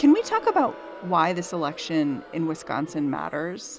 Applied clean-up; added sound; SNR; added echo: none; Crowd; 18 dB; none.